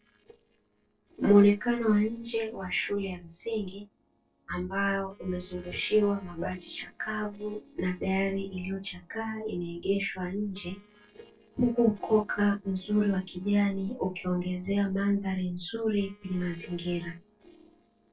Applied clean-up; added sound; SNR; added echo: neural separator model SepFormer DNS4.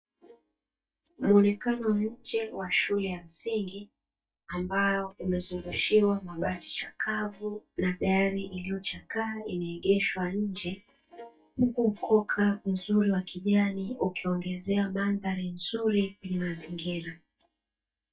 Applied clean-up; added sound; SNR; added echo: neural mask model DeepFilterNet 3.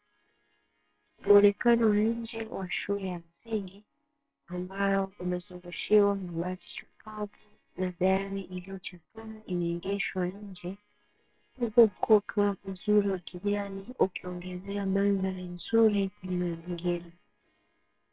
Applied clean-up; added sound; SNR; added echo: neural separator model SepFormer WHAMR!.